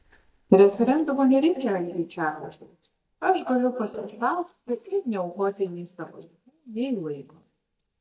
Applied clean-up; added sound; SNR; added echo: neural mask model DeepFilterNet 3.